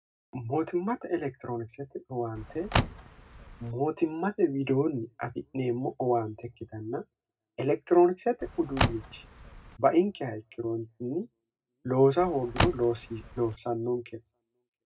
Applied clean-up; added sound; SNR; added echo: none; Car; 3 dB; reverberation time 0.2 s.